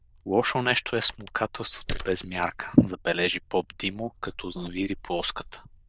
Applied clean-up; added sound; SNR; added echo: neural diffusion model UNIVERSE++.